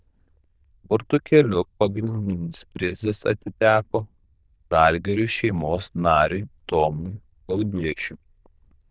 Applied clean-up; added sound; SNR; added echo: neural diffusion model UNIVERSE++.